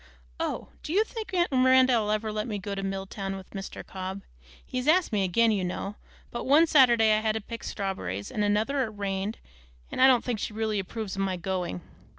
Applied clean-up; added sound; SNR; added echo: none; none; none; none.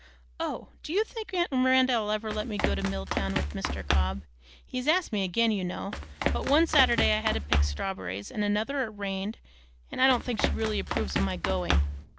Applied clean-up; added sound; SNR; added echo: none; Run; 0 dB; none.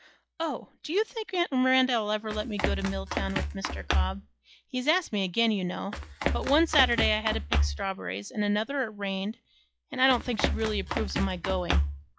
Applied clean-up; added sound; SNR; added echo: classical method log-MMSE.